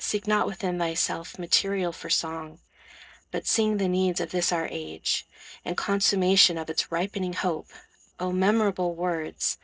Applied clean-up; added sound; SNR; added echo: neural separator model SepFormer DNS4.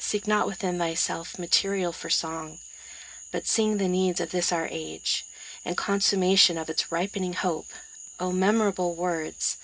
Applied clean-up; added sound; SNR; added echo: none; Cricket / Frog; 16 dB; reverberation time 0.3 s.